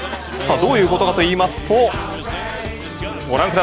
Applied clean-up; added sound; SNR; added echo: none; none; none; none.